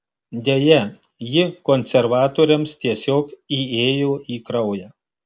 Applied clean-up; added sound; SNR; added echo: none; none; none; none.